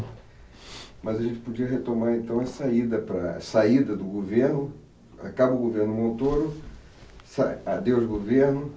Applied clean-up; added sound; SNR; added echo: none; none; none; none.